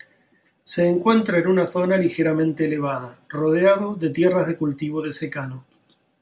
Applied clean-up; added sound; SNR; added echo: none; none; none; none.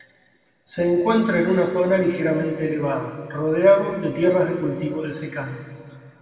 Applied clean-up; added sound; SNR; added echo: none; none; none; reverberation time 2.1 s.